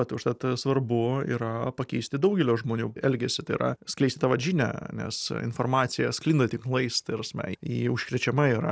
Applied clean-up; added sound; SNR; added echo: none; none; none; none.